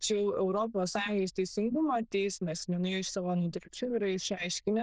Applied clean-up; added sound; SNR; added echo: neural diffusion model UNIVERSE++.